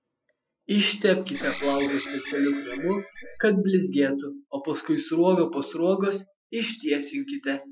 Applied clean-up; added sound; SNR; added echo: classical method Wiener filter.